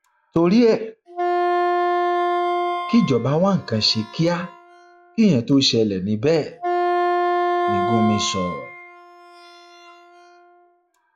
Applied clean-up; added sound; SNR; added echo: classical method log-MMSE.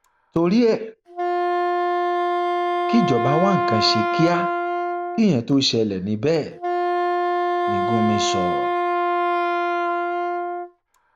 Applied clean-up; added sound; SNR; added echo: none; Wind instrument, woodwind instrument; -1 dB; none.